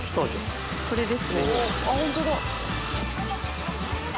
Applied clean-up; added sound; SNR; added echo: none; Car; 17 dB; none.